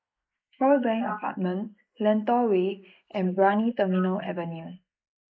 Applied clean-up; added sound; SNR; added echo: neural mask model Resemble Enhance denoiser.